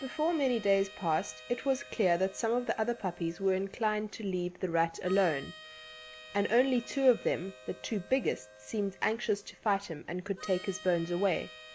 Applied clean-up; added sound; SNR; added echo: none; Harmonica; 19 dB; none.